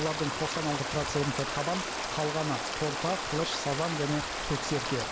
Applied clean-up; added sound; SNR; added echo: none; Stream; 2 dB; none.